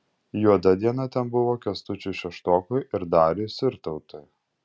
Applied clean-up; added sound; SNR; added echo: none; none; none; none.